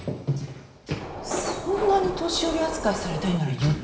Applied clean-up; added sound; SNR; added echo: none; Subway, metro, underground; 5 dB; reverberation time 1.0 s.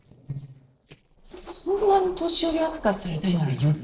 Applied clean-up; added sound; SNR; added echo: neural separator model SepFormer DNS4.